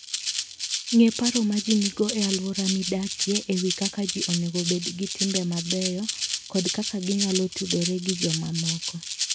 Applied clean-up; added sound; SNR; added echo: none; Rattle (instrument); 4 dB; none.